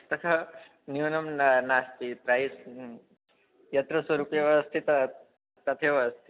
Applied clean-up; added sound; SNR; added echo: none; none; none; none.